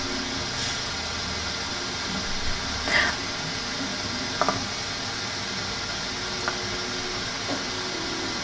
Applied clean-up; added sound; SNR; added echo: none; Crackle; 12 dB; reverberation time 2.0 s.